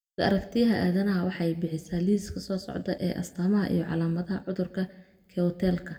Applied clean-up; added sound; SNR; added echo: none; none; none; reverberation time 0.8 s.